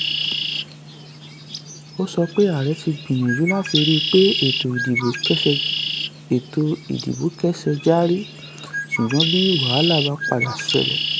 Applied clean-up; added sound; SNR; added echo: none; Bird; 4 dB; none.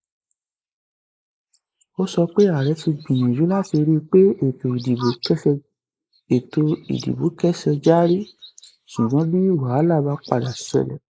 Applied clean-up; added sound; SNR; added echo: neural mask model Resemble Enhance denoiser.